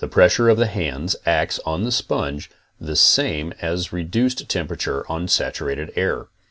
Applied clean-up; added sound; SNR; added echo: none; none; none; none.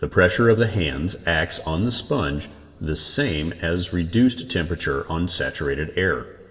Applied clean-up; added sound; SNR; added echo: none; none; none; reverberation time 1.5 s.